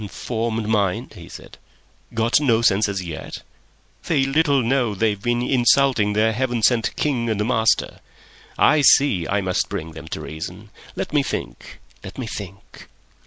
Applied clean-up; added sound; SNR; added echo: none; none; none; none.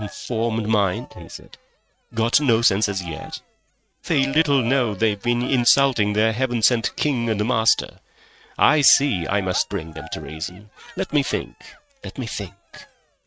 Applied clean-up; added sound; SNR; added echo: neural mask model RNNoise.